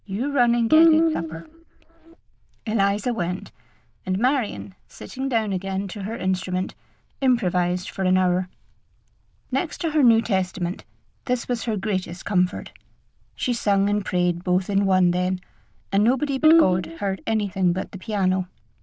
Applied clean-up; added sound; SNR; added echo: neural diffusion model UNIVERSE++.